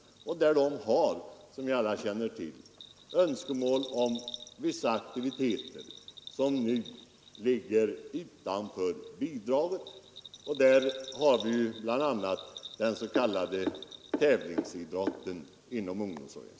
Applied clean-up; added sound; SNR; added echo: none; Bell; 20 dB; none.